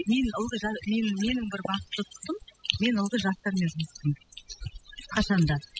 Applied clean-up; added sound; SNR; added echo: classical method spectral subtraction.